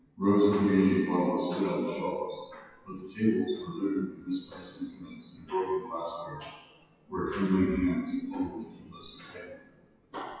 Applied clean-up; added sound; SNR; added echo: classical method WPE with log-MMSE.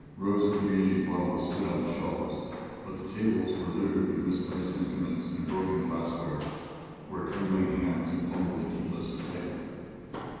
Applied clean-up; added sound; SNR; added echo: none; Walk, footsteps; 14 dB; reverberation time 2.1 s.